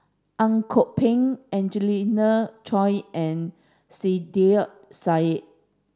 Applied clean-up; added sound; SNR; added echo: none; none; none; none.